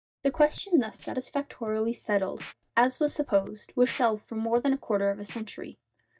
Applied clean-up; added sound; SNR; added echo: neural mask model DeepFilterNet 3.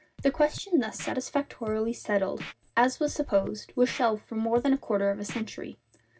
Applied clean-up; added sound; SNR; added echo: none; Scratching (performance technique); 18 dB; reverberation time 0.4 s.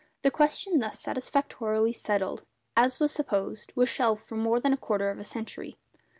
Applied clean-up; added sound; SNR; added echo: none; none; none; none.